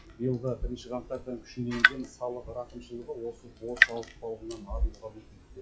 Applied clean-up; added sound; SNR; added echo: classical method WPE with log-MMSE.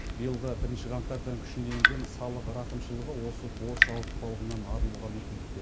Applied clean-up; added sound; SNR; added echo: none; Drip / Water tap, faucet; -4 dB; reverberation time 0.7 s.